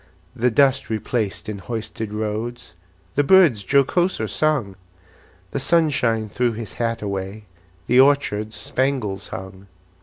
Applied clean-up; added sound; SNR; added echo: none; none; none; none.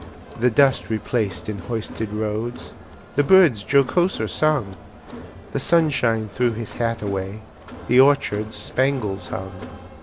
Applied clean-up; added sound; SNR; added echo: none; Crowd; 16 dB; none.